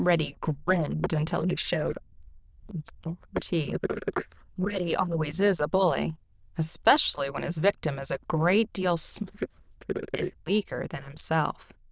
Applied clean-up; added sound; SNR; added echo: neural diffusion model UNIVERSE++.